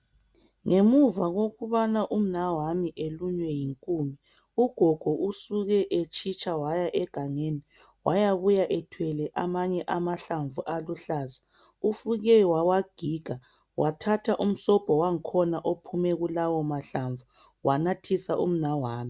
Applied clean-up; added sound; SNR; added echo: none; none; none; none.